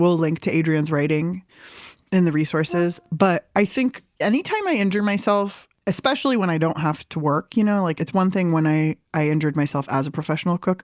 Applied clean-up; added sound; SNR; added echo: none; Brass instrument; 15 dB; none.